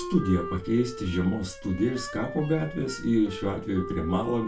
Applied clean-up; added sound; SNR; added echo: none; Wind instrument, woodwind instrument; 11 dB; reverberation time 0.2 s.